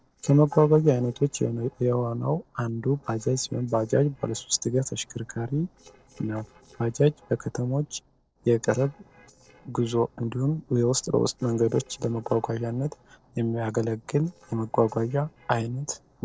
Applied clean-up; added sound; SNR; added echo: neural separator model SepFormer DNS4.